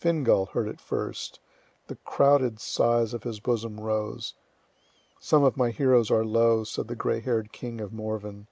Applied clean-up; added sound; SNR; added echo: none; none; none; none.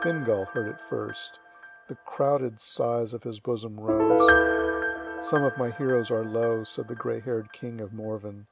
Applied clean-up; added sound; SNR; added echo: none; Piano; 0 dB; none.